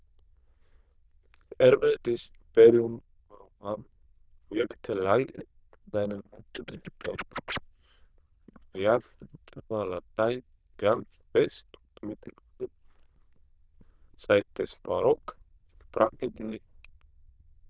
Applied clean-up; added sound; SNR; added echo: neural diffusion model UNIVERSE++.